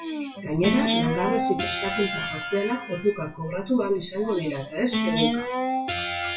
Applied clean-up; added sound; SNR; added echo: classical method WPE with log-MMSE.